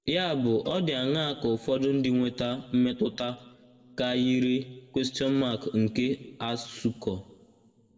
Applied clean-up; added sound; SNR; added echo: none; Cowbell; 20 dB; reverberation time 1.1 s.